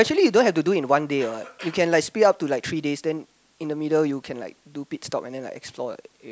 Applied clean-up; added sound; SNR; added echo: none; none; none; none.